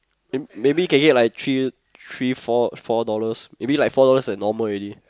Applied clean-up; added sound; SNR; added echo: none; none; none; none.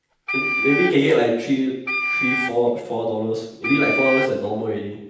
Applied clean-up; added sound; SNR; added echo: none; Wind instrument, woodwind instrument; 4 dB; reverberation time 0.9 s.